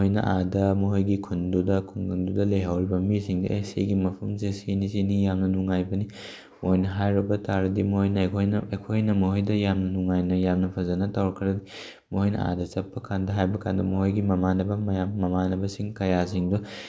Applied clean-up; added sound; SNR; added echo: none; none; none; none.